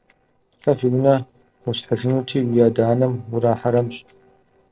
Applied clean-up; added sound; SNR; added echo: neural separator model SepFormer DNS4.